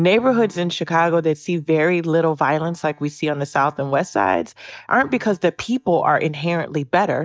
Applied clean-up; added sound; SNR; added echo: neural mask model DeepFilterNet 3.